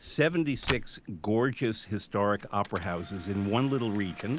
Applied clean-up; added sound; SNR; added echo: none; Camera; 14 dB; none.